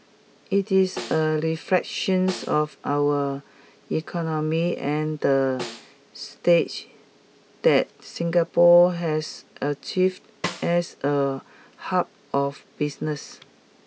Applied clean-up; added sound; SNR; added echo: none; Snare drum + Snare drum; 15 dB; none.